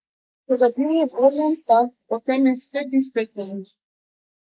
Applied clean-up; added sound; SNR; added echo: neural mask model Resemble Enhance denoiser.